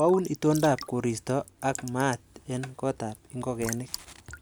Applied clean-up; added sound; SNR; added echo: none; Raindrop / Drip / Trickle, dribble; 16 dB; none.